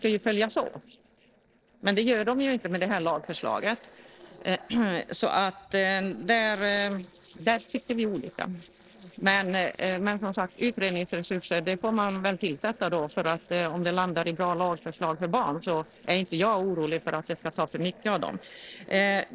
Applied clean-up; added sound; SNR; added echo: neural separator model SepFormer DNS4.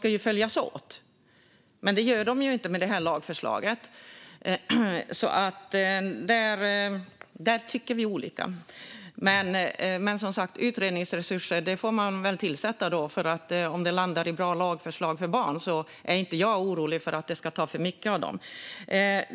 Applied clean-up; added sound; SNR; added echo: none; none; none; none.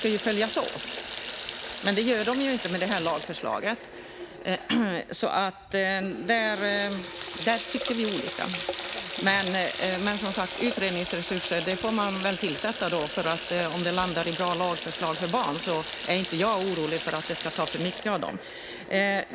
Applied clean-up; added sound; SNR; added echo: none; Water tap, faucet; 8 dB; none.